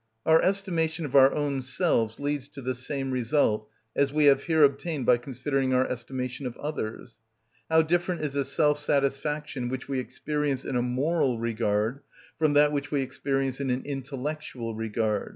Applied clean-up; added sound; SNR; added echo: none; none; none; none.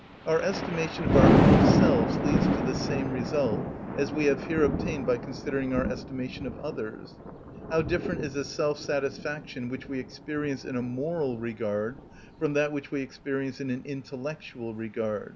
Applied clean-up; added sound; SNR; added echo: none; Thunder; -2 dB; none.